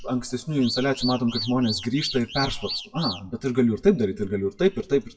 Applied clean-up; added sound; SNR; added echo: classical method WPE with log-MMSE.